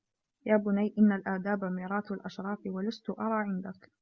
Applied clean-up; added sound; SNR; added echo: none; none; none; none.